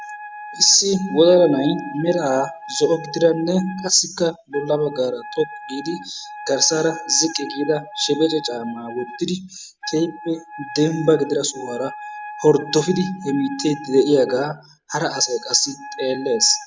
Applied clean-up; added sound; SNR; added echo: none; Wind instrument, woodwind instrument; 15 dB; none.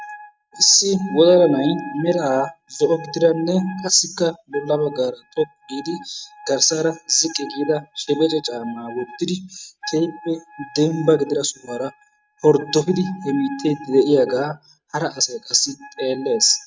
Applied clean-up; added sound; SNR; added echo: neural mask model RNNoise.